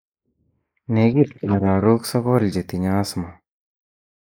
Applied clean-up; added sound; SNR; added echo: neural mask model Resemble Enhance denoiser.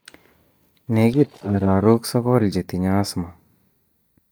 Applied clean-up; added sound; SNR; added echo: neural mask model DeepFilterNet 3.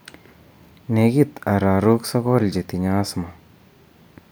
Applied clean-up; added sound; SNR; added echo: none; none; none; none.